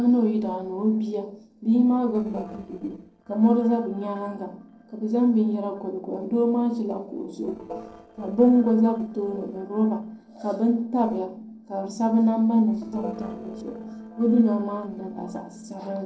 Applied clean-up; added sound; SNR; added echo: neural separator model SepFormer DNS4.